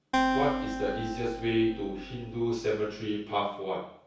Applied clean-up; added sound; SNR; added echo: none; Acoustic guitar; 3 dB; reverberation time 0.6 s.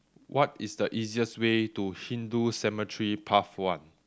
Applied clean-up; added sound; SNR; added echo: none; none; none; none.